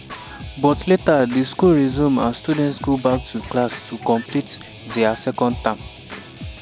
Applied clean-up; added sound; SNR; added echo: none; Guitar + Scratching (performance technique); 14 dB; none.